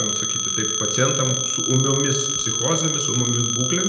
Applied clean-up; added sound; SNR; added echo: none; Telephone; -1 dB; reverberation time 0.7 s.